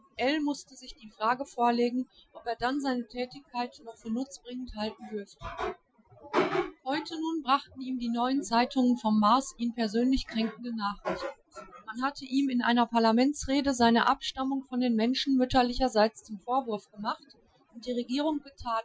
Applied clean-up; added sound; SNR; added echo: classical method Wiener filter.